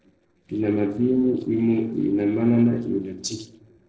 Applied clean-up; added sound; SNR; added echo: neural separator model SepFormer DNS4.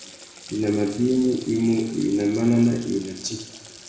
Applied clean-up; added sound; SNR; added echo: none; Water tap, faucet; 19 dB; reverberation time 1.0 s.